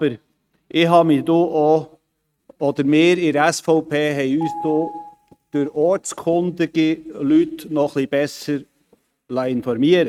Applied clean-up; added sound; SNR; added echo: neural mask model RNNoise.